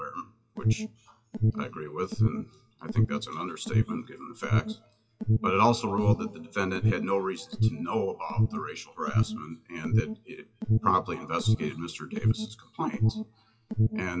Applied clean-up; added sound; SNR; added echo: classical method WPE with log-MMSE.